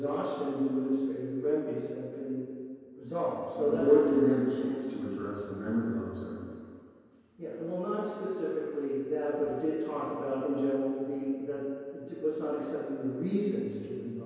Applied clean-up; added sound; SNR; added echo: none; none; none; reverberation time 2.2 s.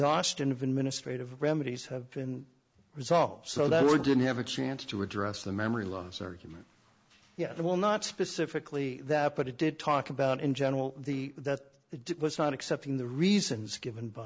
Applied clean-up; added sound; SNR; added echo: none; none; none; none.